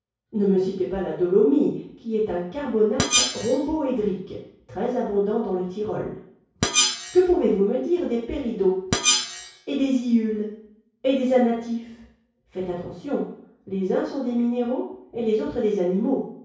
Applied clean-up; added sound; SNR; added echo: none; Screech; 2 dB; reverberation time 0.6 s.